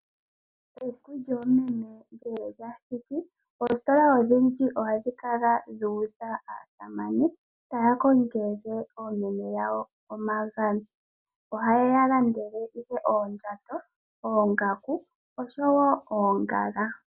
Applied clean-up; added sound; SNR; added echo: none; none; none; none.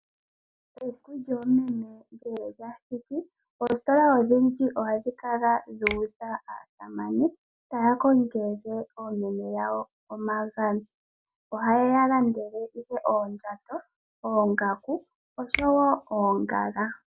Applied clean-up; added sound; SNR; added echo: none; Finger snapping; 11 dB; none.